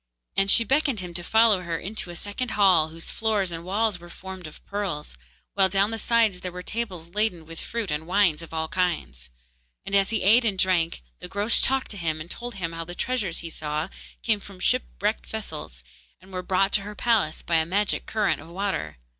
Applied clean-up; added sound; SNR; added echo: none; none; none; none.